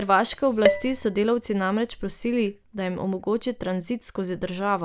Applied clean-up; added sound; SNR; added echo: none; Dishes, pots, and pans; 5 dB; none.